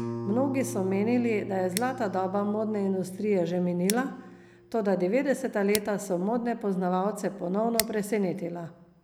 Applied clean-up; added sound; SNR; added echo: none; Scissors + Guitar; 12 dB; none.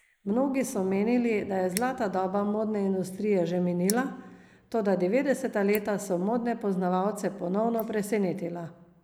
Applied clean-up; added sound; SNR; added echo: neural mask model Resemble Enhance denoiser.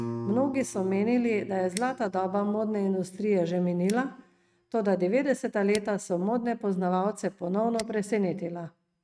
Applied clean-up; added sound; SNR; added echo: neural mask model RNNoise.